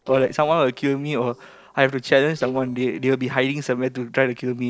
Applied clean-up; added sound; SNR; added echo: neural separator model SepFormer DNS4.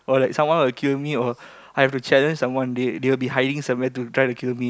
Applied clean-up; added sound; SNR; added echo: none; none; none; none.